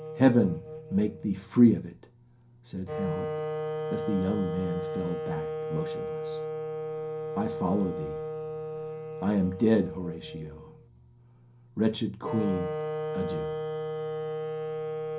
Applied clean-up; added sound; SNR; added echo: none; Wind instrument, woodwind instrument; 5 dB; reverberation time 0.3 s.